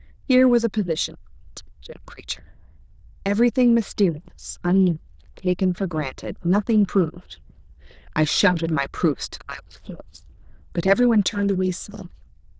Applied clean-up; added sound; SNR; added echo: neural diffusion model UNIVERSE++.